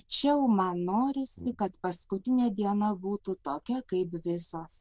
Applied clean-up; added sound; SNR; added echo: neural diffusion model UNIVERSE++.